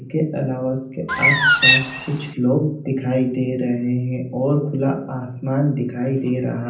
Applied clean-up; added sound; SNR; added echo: none; Bird; -4 dB; reverberation time 0.6 s.